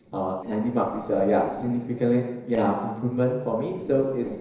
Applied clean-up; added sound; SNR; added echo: neural separator model SepFormer DNS4.